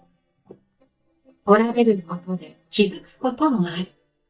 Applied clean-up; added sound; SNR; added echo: neural mask model DeepFilterNet 3.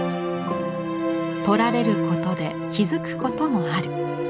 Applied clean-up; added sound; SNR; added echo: none; none; none; none.